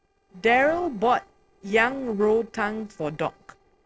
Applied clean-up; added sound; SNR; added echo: neural separator model SepFormer DNS4.